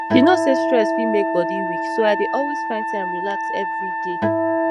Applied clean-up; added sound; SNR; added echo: none; Wind instrument, woodwind instrument + Acoustic guitar; 0 dB; none.